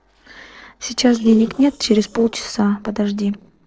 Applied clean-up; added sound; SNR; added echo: neural separator model SepFormer DNS4.